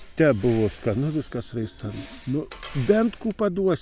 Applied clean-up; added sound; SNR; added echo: none; Breathing + Dishes, pots, and pans; 17 dB; none.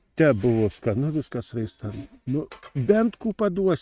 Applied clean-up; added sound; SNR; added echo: neural mask model RNNoise.